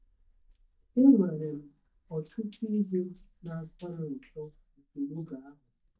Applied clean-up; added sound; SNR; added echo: neural mask model DeepFilterNet 3.